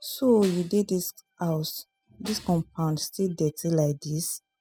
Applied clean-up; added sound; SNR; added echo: classical method spectral subtraction.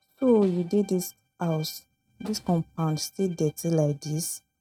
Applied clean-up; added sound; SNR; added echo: neural mask model RNNoise.